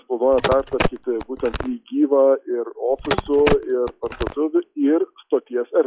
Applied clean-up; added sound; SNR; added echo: classical method log-MMSE.